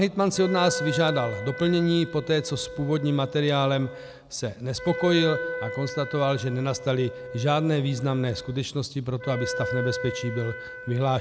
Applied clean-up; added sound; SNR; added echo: none; Wind instrument, woodwind instrument; 10 dB; none.